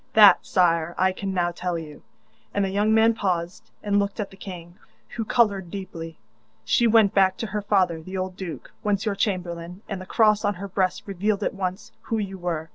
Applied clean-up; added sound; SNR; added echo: none; none; none; none.